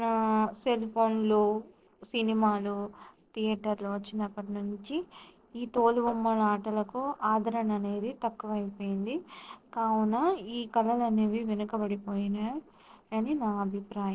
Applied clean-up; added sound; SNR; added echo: neural separator model SepFormer DNS4.